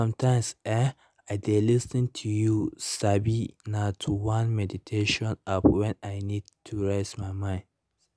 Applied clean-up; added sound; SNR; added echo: none; none; none; none.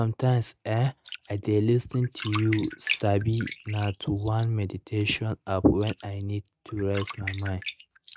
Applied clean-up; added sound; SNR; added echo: neural mask model RNNoise.